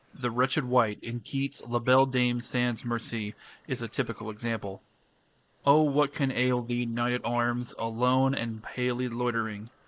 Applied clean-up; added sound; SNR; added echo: neural mask model Resemble Enhance denoiser.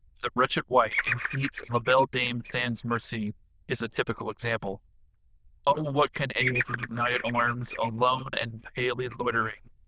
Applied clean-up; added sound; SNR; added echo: neural diffusion model UNIVERSE++.